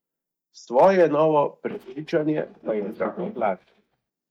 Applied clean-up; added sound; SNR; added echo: neural mask model DeepFilterNet 3.